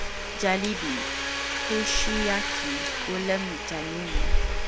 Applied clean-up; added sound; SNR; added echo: none; Domestic sounds, home sounds + Breathing; -4 dB; none.